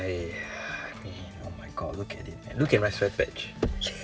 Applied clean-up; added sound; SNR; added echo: none; Organ; 15 dB; none.